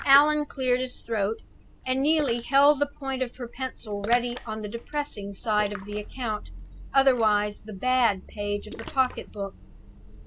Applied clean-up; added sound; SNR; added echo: none; Splash, splatter; 16 dB; none.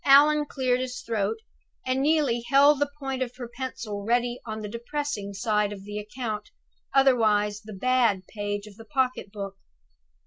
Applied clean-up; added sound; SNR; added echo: none; none; none; none.